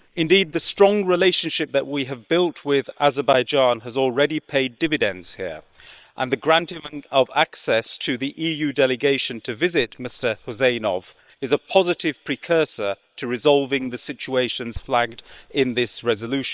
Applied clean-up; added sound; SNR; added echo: neural separator model SepFormer WHAM!.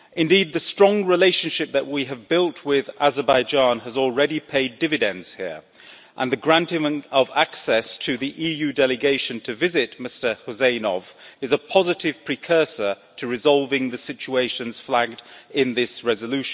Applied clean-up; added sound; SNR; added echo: none; none; none; none.